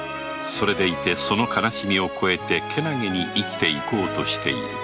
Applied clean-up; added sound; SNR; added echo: none; none; none; none.